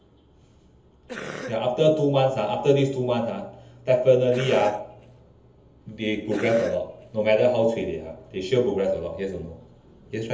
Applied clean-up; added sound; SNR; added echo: none; Cough; 14 dB; reverberation time 0.7 s.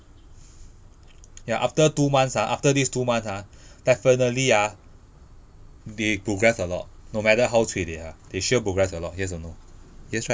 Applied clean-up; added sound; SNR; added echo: none; none; none; none.